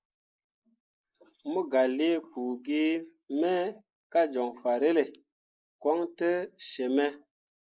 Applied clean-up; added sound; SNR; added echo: neural mask model Resemble Enhance denoiser.